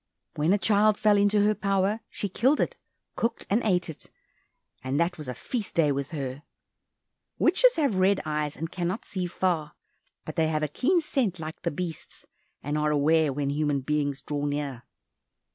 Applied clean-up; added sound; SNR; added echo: none; none; none; none.